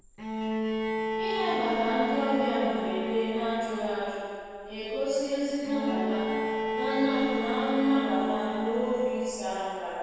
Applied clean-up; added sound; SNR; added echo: none; Bowed string instrument; 3 dB; reverberation time 2.1 s.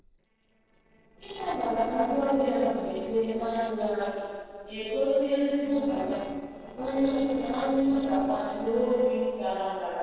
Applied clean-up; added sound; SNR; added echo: neural separator model SepFormer DNS4.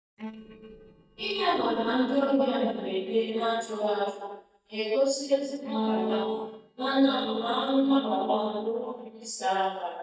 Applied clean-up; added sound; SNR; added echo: neural mask model DeepFilterNet 3.